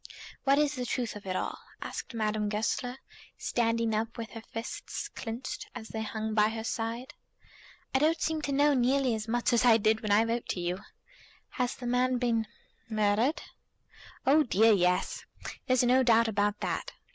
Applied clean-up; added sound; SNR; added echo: none; none; none; none.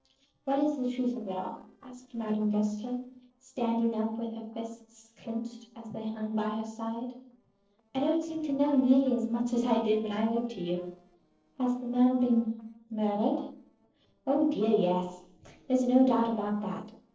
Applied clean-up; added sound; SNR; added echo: neural separator model SepFormer DNS4.